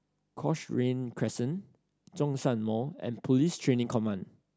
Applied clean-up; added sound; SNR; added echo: none; none; none; none.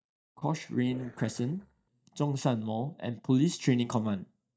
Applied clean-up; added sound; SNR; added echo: neural mask model DeepFilterNet 3.